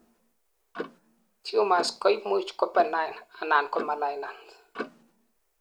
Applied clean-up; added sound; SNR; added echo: none; Clock; 14 dB; none.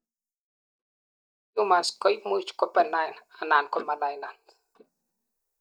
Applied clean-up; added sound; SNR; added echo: neural mask model DeepFilterNet 3.